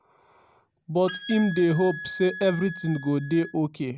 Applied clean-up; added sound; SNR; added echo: none; Wind instrument, woodwind instrument; 13 dB; none.